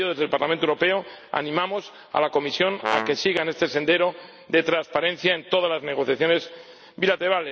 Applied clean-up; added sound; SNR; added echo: none; Brass instrument; 6 dB; none.